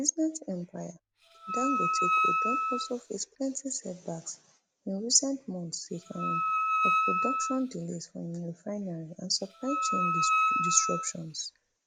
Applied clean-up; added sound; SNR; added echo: none; Wind instrument, woodwind instrument; -3 dB; none.